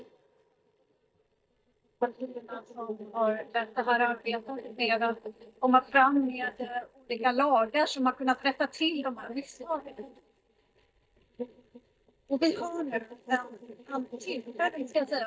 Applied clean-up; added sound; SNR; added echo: neural mask model DeepFilterNet 3.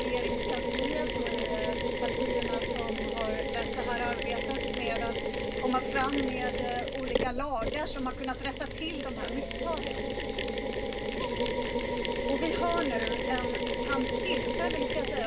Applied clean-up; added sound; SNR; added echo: none; Mechanisms; -4 dB; reverberation time 0.4 s.